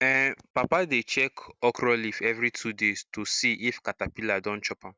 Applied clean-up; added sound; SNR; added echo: none; none; none; none.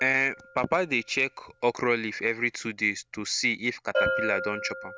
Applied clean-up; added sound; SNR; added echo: none; Bell; 7 dB; none.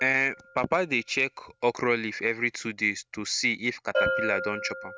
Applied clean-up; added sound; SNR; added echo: neural mask model RNNoise.